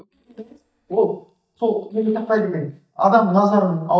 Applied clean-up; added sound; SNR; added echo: neural mask model DeepFilterNet 3.